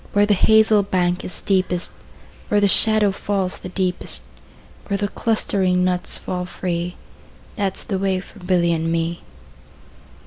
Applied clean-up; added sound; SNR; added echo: none; none; none; none.